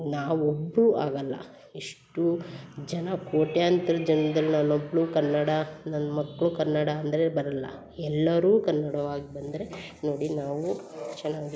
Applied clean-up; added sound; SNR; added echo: none; none; none; none.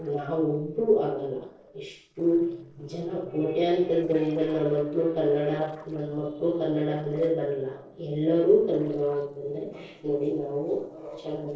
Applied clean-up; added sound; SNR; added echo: neural separator model SepFormer DNS4.